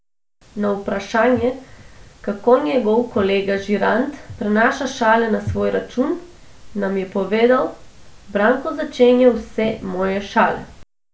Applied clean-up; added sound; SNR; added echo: none; none; none; none.